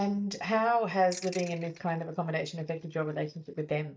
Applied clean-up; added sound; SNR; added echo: neural mask model DeepFilterNet 3.